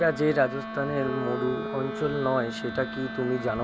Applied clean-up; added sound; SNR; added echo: none; Wind instrument, woodwind instrument + Wind instrument, woodwind instrument; 7 dB; none.